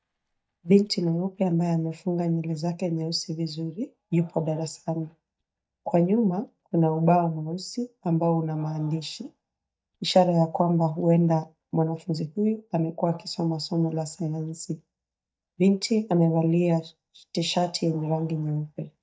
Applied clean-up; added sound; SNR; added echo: neural mask model DeepFilterNet 3.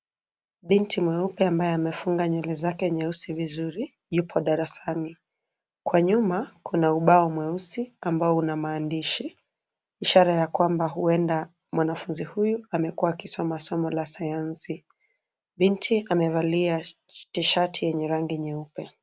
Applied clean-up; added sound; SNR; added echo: none; none; none; none.